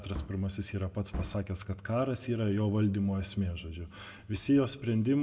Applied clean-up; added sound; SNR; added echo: none; Wood; 17 dB; reverberation time 1.3 s.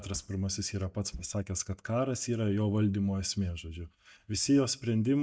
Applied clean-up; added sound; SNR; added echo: neural mask model DeepFilterNet 3.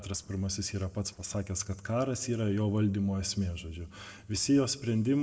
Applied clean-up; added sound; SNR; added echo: neural separator model SepFormer DNS4.